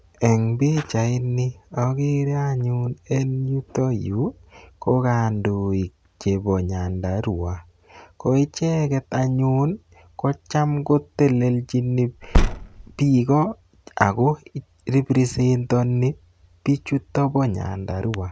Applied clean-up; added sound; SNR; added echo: none; Car; 0 dB; none.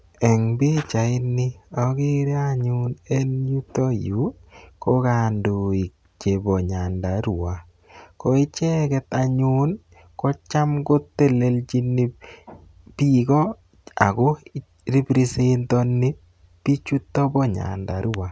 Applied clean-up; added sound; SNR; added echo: none; none; none; none.